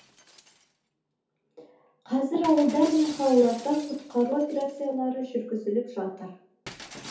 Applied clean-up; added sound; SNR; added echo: none; Shatter; 20 dB; reverberation time 0.5 s.